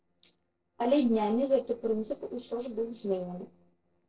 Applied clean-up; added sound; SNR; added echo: neural separator model SepFormer DNS4.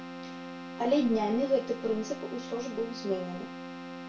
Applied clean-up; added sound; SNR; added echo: none; Keyboard (musical); 10 dB; reverberation time 0.2 s.